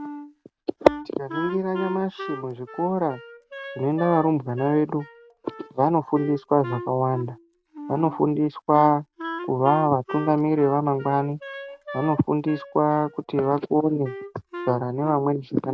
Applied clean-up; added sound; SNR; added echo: none; Wind instrument, woodwind instrument; 14 dB; none.